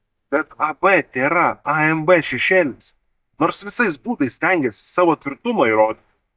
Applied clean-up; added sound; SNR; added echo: neural mask model DeepFilterNet 3.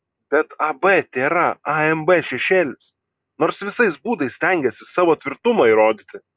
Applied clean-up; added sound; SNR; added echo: none; none; none; none.